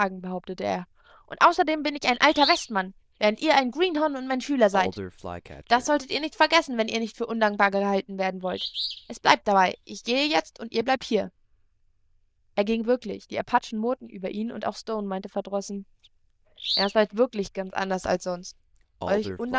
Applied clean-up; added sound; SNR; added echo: neural diffusion model UNIVERSE++.